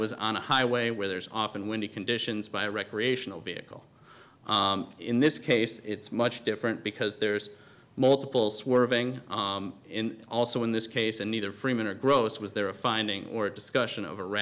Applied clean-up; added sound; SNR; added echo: none; none; none; none.